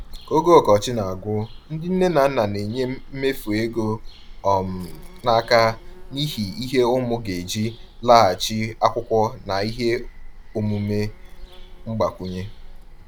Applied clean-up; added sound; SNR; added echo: none; Bird vocalization, bird call, bird song; 15 dB; none.